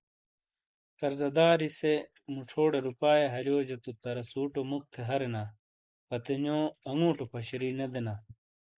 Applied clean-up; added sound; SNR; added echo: neural mask model Resemble Enhance denoiser.